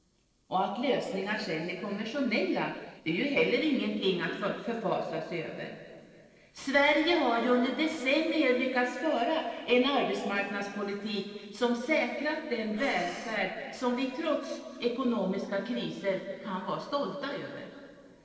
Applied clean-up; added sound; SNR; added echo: neural separator model SepFormer DNS4.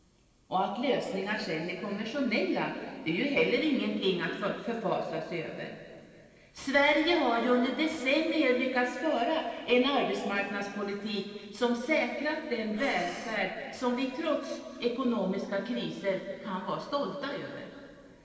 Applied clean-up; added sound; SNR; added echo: none; Breathing; 18 dB; reverberation time 2.6 s.